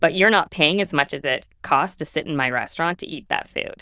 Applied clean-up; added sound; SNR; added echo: neural diffusion model UNIVERSE++.